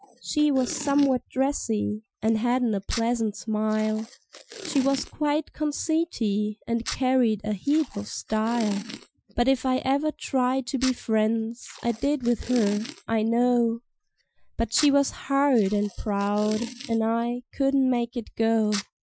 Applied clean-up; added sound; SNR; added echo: classical method Wiener filter.